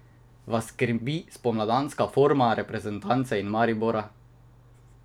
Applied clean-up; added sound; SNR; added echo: none; none; none; none.